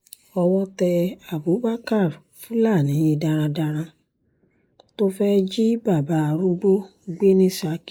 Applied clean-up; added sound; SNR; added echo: neural mask model Resemble Enhance denoiser.